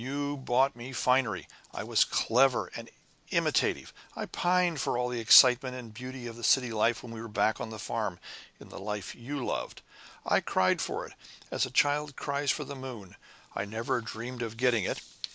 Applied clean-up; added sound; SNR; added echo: none; none; none; none.